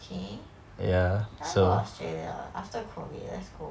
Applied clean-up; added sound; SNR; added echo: none; none; none; none.